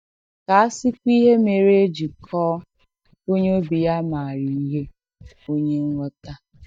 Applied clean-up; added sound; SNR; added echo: neural mask model DeepFilterNet 3.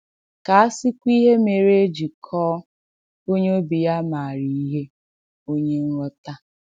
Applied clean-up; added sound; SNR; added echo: none; none; none; none.